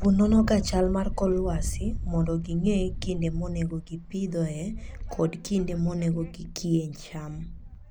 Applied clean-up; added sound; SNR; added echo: none; Wind; 7 dB; none.